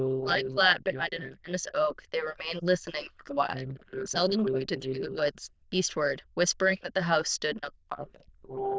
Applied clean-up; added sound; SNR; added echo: neural diffusion model UNIVERSE++.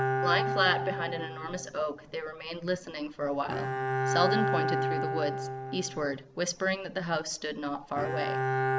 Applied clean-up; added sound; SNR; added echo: none; Bowed string instrument; 0 dB; none.